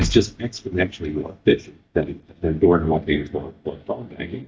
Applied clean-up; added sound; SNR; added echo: neural mask model DeepFilterNet 3.